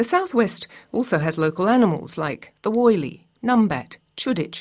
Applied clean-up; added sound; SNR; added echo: none; none; none; none.